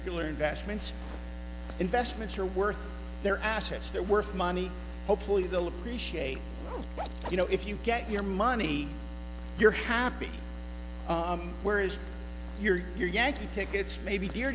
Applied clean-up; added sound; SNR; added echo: none; Zipper (clothing); 19 dB; none.